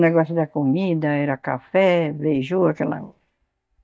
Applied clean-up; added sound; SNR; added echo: neural mask model DeepFilterNet 3.